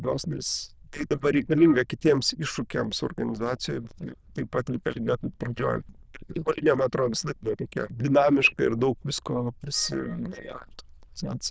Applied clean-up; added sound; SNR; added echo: neural diffusion model UNIVERSE++.